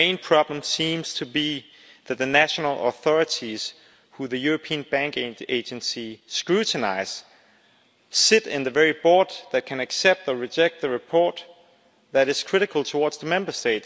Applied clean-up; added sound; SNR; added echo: none; none; none; none.